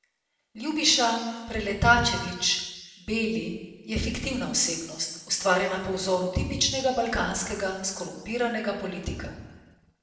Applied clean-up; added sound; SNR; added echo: none; none; none; reverberation time 1.2 s.